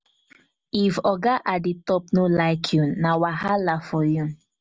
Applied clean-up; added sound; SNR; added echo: none; none; none; none.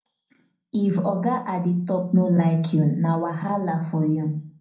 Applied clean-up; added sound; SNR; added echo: none; none; none; reverberation time 0.5 s.